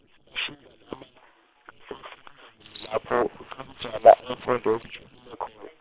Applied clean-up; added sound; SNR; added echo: neural separator model SepFormer WHAM!.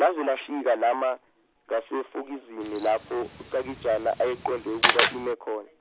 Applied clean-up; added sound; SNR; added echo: none; Camera; 2 dB; none.